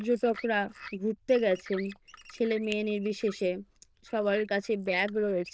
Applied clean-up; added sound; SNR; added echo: neural diffusion model UNIVERSE++.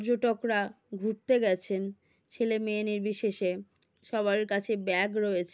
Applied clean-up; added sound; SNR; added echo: none; none; none; none.